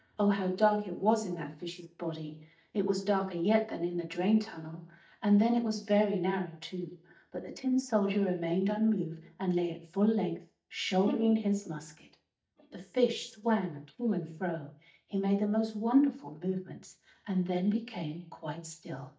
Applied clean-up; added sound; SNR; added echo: neural mask model DeepFilterNet 3.